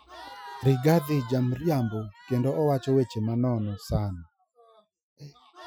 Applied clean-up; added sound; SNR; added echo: classical method Wiener filter.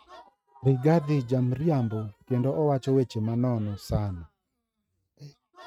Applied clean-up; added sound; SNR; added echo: neural mask model RNNoise.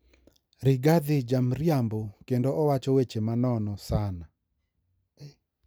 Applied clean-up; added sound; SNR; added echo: none; none; none; none.